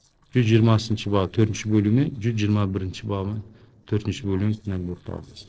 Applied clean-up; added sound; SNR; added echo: neural separator model SepFormer DNS4.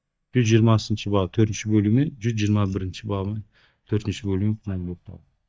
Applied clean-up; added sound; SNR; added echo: neural mask model DeepFilterNet 3.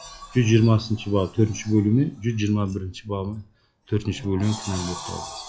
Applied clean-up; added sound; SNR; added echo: classical method log-MMSE.